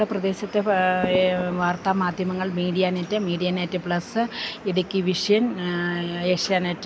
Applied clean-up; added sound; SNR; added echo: none; Fireworks; 12 dB; none.